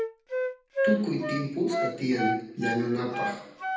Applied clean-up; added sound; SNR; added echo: none; Wind instrument, woodwind instrument; 1 dB; reverberation time 0.9 s.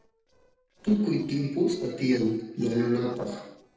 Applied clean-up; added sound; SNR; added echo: neural separator model SepFormer DNS4.